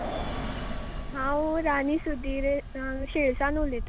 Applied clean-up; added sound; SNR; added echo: none; Bus; 4 dB; none.